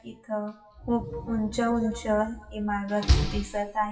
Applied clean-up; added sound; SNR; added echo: classical method WPE with log-MMSE.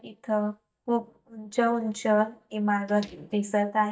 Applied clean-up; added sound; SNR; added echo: neural mask model DeepFilterNet 3.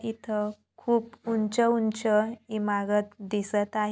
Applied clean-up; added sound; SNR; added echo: none; none; none; none.